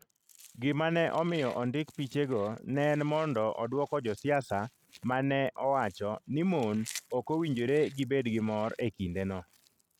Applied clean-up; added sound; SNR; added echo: neural mask model RNNoise.